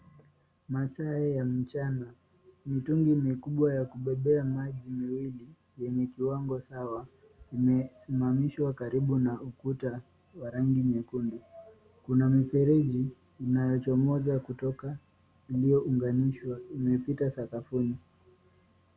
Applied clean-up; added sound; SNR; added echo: none; none; none; none.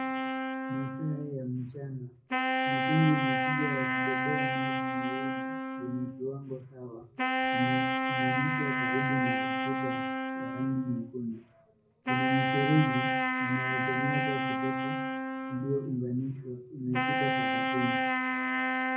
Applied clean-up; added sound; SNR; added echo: none; Wind instrument, woodwind instrument; -3 dB; reverberation time 0.4 s.